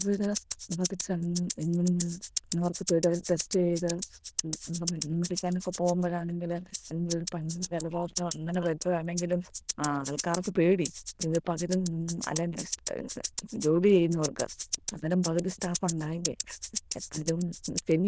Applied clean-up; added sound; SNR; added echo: neural diffusion model UNIVERSE++.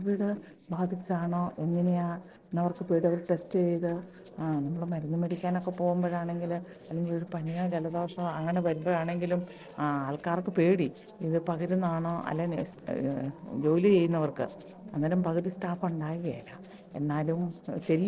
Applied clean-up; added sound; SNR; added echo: neural separator model SepFormer DNS4.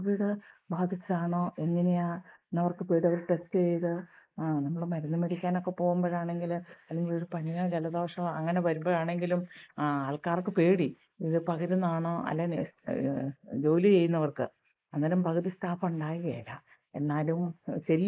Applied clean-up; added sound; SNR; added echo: neural mask model Resemble Enhance denoiser.